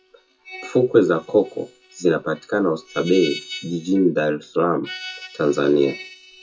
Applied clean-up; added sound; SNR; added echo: classical method WPE with log-MMSE.